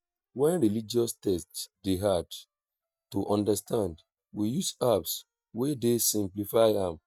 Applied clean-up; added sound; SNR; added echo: neural mask model DeepFilterNet 3.